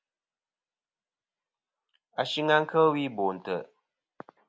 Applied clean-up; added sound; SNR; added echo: none; none; none; none.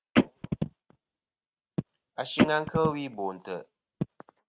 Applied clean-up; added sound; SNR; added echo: neural mask model RNNoise.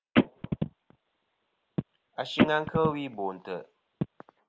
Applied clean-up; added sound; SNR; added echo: none; Telephone; -3 dB; none.